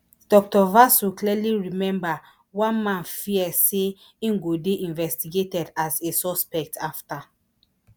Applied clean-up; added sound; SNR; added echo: none; none; none; none.